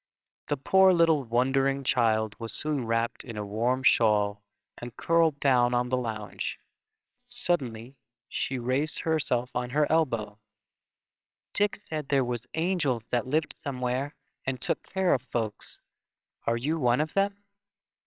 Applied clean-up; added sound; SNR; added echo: neural separator model SepFormer WHAMR!.